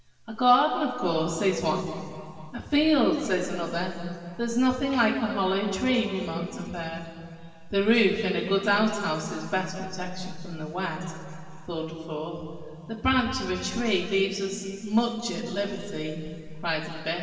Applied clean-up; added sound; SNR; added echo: none; none; none; reverberation time 2.4 s.